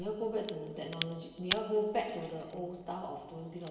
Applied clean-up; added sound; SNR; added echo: none; Crack; 0 dB; reverberation time 1.2 s.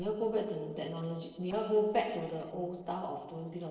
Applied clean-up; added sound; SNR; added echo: neural separator model SepFormer DNS4.